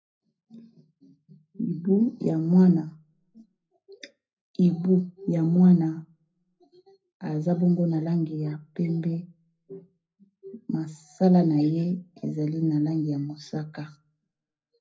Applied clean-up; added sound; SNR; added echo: none; none; none; reverberation time 0.4 s.